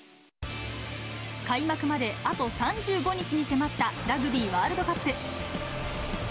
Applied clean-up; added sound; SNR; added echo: none; none; none; none.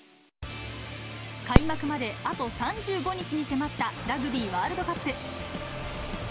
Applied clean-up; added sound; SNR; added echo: none; Fireworks; -2 dB; none.